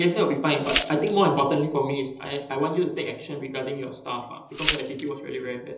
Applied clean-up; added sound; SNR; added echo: none; Glass; 2 dB; reverberation time 1.2 s.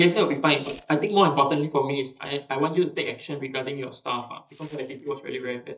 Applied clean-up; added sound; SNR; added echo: neural mask model DeepFilterNet 3.